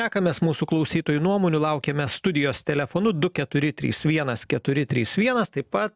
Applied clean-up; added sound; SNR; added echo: none; none; none; none.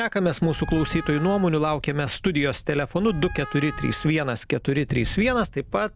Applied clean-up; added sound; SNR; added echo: none; Wind + Wind instrument, woodwind instrument; 13 dB; none.